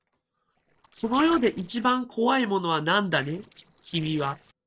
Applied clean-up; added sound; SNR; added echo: neural separator model SepFormer DNS4.